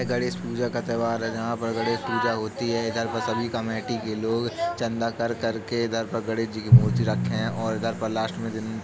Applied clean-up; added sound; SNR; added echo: none; Drum; 2 dB; none.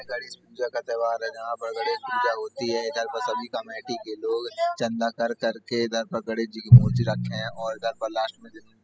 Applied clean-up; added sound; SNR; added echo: classical method spectral subtraction.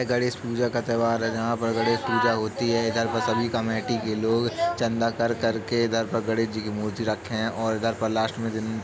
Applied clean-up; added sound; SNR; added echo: none; none; none; none.